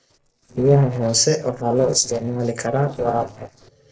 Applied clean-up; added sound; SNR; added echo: neural separator model SepFormer DNS4.